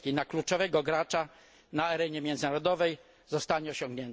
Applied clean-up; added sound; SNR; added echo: none; none; none; none.